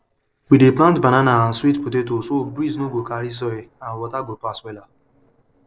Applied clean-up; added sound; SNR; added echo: neural separator model SepFormer DNS4.